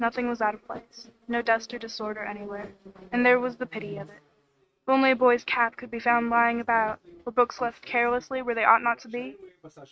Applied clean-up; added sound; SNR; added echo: neural mask model RNNoise.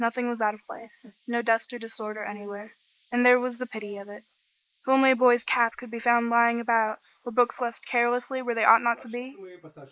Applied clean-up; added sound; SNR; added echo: neural mask model Resemble Enhance denoiser.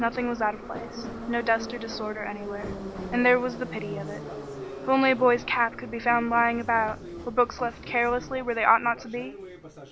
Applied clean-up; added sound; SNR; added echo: none; Subway, metro, underground; 11 dB; none.